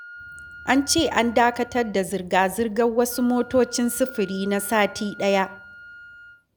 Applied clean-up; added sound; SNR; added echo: none; Wind instrument, woodwind instrument; 20 dB; none.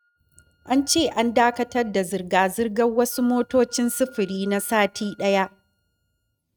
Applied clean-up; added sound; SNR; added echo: neural mask model RNNoise.